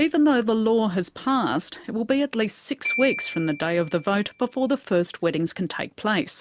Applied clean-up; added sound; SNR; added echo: none; Glockenspiel; 12 dB; none.